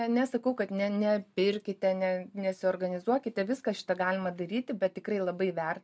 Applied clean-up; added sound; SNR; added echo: none; none; none; none.